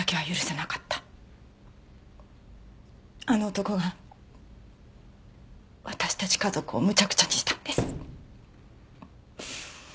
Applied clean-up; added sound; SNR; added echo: none; Thump, thud; 4 dB; none.